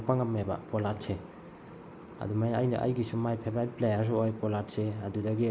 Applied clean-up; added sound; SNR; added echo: none; none; none; none.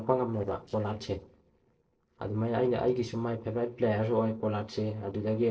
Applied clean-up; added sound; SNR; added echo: neural separator model SepFormer DNS4.